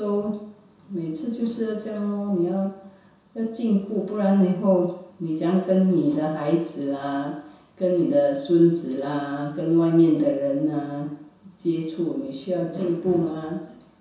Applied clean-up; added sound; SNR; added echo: none; none; none; reverberation time 0.7 s.